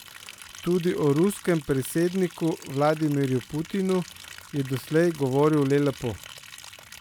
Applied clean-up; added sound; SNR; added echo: none; Liquid; 19 dB; none.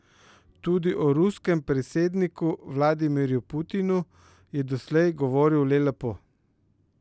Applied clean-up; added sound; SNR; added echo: none; none; none; none.